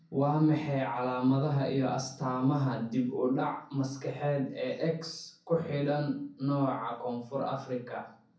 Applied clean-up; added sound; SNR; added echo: none; none; none; reverberation time 0.6 s.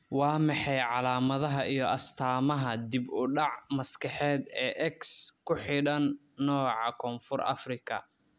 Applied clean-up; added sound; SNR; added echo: none; none; none; none.